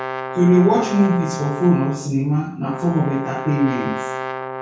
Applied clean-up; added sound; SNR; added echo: none; Brass instrument; 9 dB; reverberation time 0.6 s.